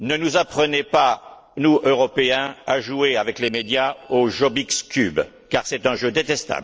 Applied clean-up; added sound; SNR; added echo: neural separator model SepFormer DNS4.